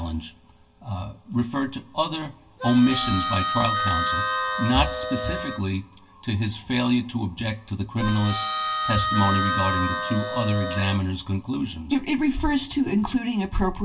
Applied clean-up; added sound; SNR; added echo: none; Harmonica; 2 dB; reverberation time 0.2 s.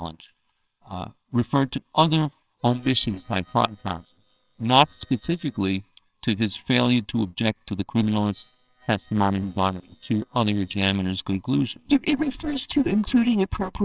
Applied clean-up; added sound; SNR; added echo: neural separator model SepFormer WHAMR!.